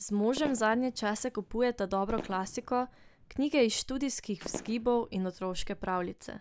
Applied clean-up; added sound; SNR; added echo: none; Fireworks; 16 dB; none.